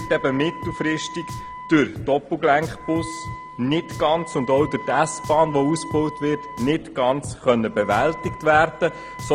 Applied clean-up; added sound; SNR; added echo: none; Drum + Wind instrument, woodwind instrument; 13 dB; none.